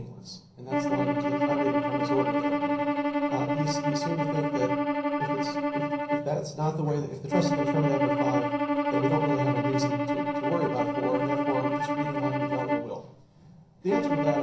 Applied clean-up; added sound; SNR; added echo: none; Bowed string instrument; -4 dB; reverberation time 0.6 s.